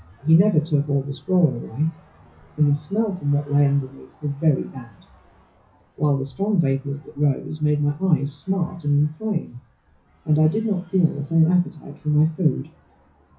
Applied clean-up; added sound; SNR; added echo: classical method WPE with log-MMSE.